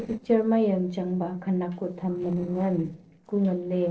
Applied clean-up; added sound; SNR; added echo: neural separator model SepFormer DNS4.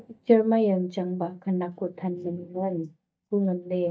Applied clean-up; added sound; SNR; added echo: neural mask model DeepFilterNet 3.